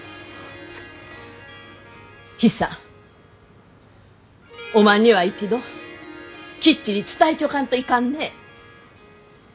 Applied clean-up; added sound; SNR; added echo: none; Harp; 18 dB; none.